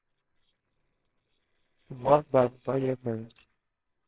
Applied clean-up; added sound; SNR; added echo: neural separator model SepFormer WHAMR!.